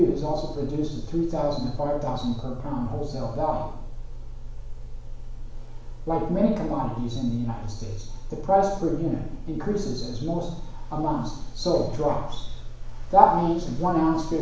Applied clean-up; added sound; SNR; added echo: none; none; none; reverberation time 0.7 s.